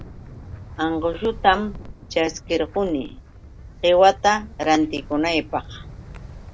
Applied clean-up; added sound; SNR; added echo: none; Wind; 16 dB; none.